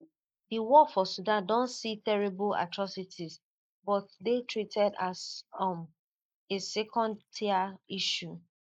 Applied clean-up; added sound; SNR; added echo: neural mask model Resemble Enhance denoiser.